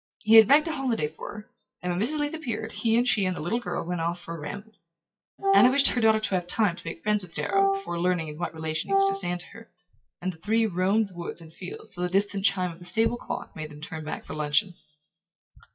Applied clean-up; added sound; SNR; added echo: classical method WPE with log-MMSE.